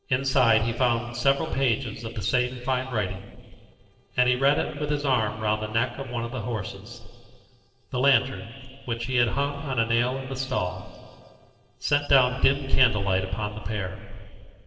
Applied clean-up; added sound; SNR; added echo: neural separator model SepFormer DNS4.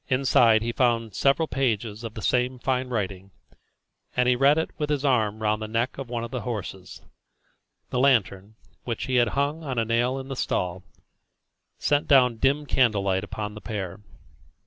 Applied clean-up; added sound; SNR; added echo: none; none; none; none.